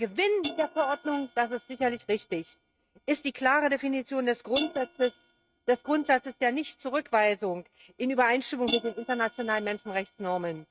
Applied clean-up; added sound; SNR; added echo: neural mask model RNNoise.